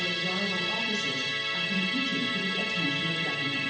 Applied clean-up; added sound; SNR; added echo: none; Musical instrument; -5 dB; reverberation time 0.9 s.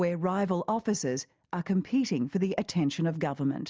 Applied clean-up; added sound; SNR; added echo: none; none; none; none.